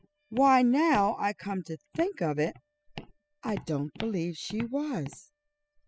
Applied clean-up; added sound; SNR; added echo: classical method spectral subtraction.